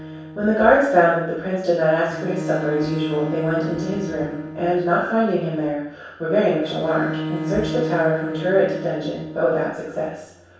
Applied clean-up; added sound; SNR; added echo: none; Bowed string instrument; 9 dB; reverberation time 0.7 s.